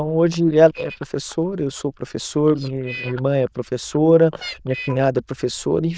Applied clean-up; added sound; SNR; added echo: neural diffusion model UNIVERSE++.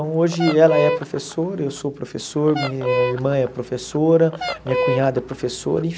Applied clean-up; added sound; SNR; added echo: none; Fowl; 6 dB; none.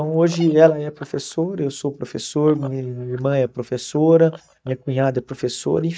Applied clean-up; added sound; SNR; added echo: neural mask model DeepFilterNet 3.